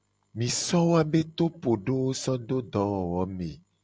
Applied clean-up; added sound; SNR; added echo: none; none; none; none.